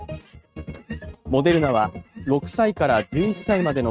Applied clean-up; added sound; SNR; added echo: neural mask model RNNoise.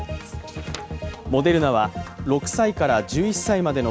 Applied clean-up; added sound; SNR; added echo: none; none; none; none.